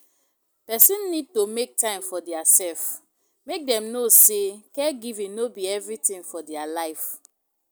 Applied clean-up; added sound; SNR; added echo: none; none; none; none.